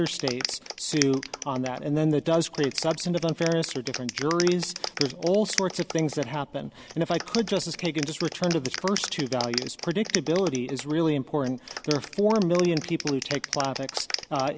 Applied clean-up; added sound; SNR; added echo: none; Clapping; 10 dB; none.